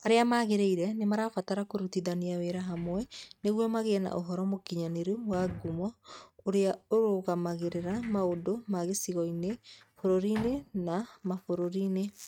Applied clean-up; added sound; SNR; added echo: neural mask model RNNoise.